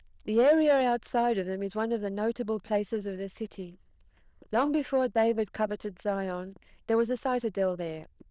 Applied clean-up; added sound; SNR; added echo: neural diffusion model UNIVERSE++.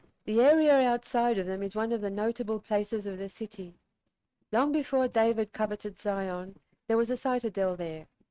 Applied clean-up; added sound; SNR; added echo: neural mask model RNNoise.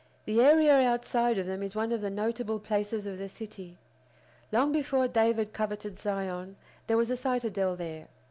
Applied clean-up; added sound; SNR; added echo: none; none; none; none.